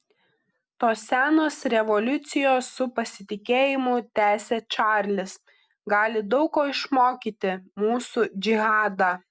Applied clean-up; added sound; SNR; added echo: none; none; none; none.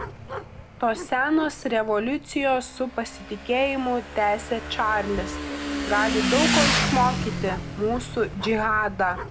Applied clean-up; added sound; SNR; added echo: none; Motorcycle / Engine; 4 dB; none.